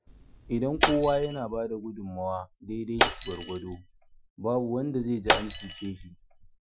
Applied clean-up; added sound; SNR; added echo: classical method Wiener filter.